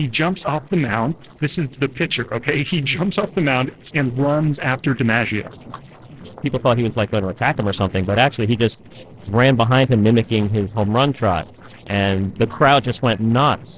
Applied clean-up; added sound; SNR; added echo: neural separator model SepFormer DNS4.